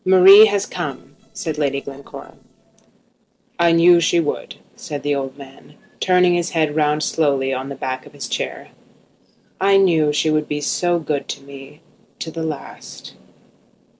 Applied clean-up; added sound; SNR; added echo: neural separator model SepFormer DNS4.